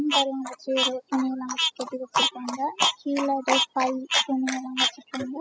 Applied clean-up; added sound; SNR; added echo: classical method spectral subtraction.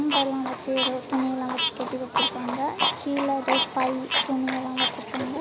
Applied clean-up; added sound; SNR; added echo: none; Frog + Livestock, farm animals, working animals; 0 dB; none.